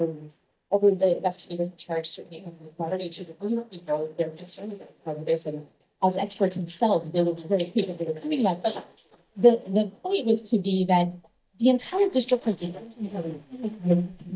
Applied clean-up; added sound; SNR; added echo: neural mask model DeepFilterNet 3.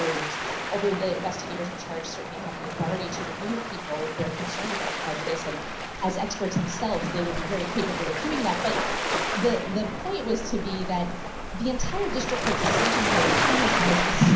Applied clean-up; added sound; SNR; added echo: none; Waves, surf; -1 dB; reverberation time 0.6 s.